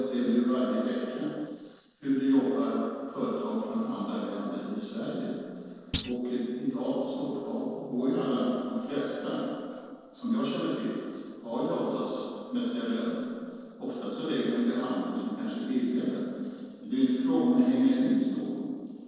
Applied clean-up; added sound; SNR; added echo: neural separator model SepFormer DNS4.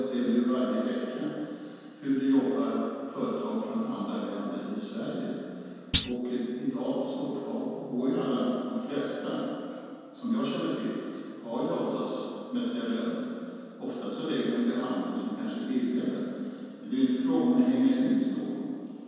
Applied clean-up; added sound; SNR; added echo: none; Thump, thud; 3 dB; reverberation time 2.1 s.